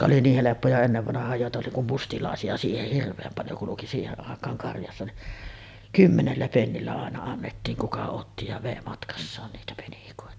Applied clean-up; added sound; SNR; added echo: none; none; none; none.